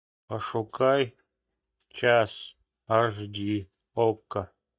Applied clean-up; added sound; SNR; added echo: neural mask model DeepFilterNet 3.